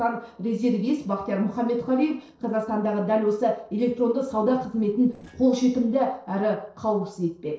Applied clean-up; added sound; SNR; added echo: neural separator model SepFormer DNS4.